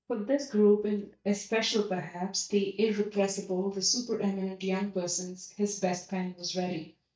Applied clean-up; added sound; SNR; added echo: neural mask model DeepFilterNet 3.